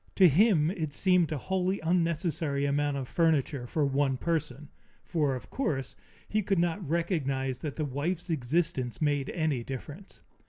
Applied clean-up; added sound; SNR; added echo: none; none; none; none.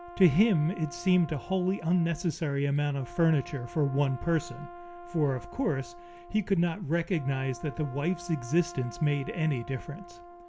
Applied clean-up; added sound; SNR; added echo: none; Brass instrument; 17 dB; none.